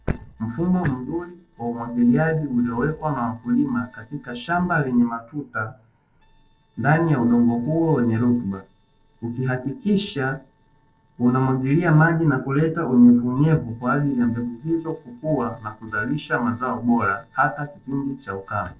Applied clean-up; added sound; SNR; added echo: neural separator model SepFormer DNS4.